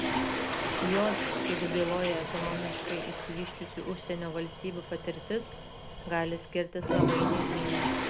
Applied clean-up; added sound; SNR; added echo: none; Toilet flush; -2 dB; none.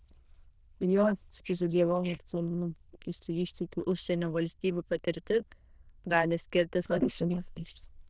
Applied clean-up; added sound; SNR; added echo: neural diffusion model UNIVERSE++.